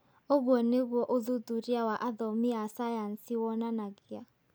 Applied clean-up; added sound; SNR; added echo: none; none; none; none.